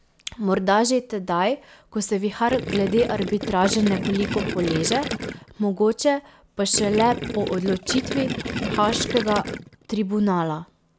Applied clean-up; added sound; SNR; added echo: none; Gurgling; 6 dB; none.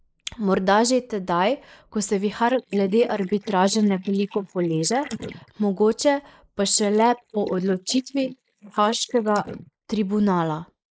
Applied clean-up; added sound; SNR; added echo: neural mask model Resemble Enhance denoiser.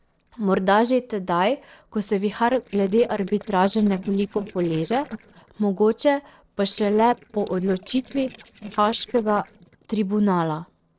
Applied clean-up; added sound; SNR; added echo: neural separator model SepFormer DNS4.